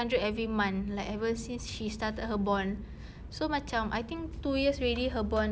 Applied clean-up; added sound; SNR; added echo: none; none; none; none.